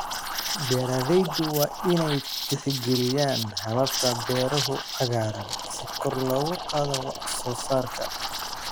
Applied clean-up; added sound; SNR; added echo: none; Liquid; 4 dB; none.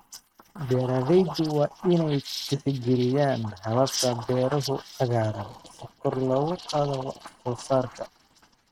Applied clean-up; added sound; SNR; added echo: neural mask model RNNoise.